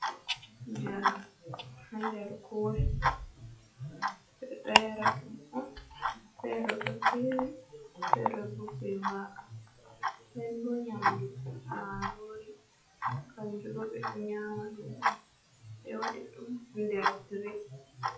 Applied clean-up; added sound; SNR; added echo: classical method WPE with log-MMSE.